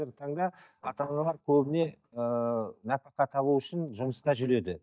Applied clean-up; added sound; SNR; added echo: neural mask model DeepFilterNet 3.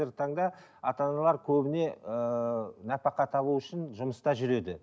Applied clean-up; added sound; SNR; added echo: none; none; none; none.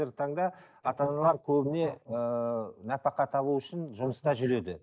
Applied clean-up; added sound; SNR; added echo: neural mask model Resemble Enhance denoiser.